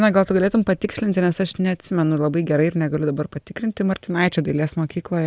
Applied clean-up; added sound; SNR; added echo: none; none; none; none.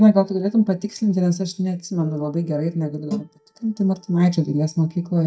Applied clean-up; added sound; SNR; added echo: neural mask model DeepFilterNet 3.